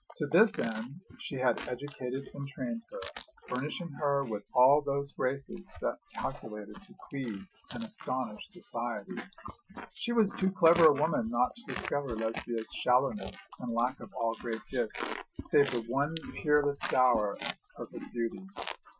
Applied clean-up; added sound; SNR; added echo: classical method Wiener filter.